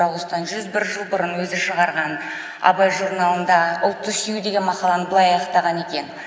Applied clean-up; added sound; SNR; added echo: none; none; none; none.